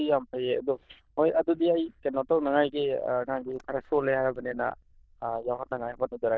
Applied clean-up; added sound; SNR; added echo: neural diffusion model UNIVERSE++.